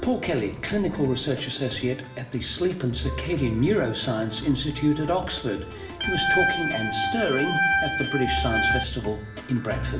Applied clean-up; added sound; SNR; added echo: none; Organ; -1 dB; reverberation time 0.7 s.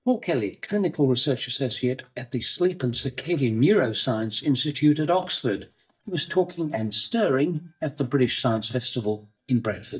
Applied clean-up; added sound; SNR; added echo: neural mask model DeepFilterNet 3.